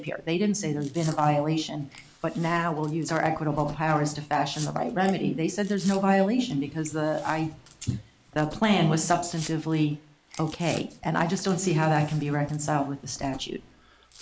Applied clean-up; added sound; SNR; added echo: neural mask model Resemble Enhance denoiser.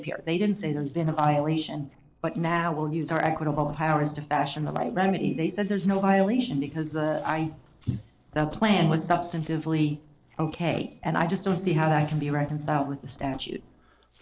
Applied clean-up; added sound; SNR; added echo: neural separator model SepFormer DNS4.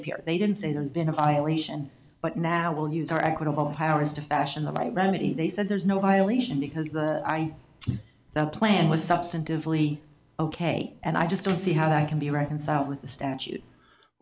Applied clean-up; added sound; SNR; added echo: none; none; none; none.